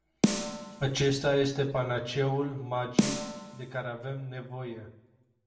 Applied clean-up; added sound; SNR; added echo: none; Snare drum; 2 dB; reverberation time 0.6 s.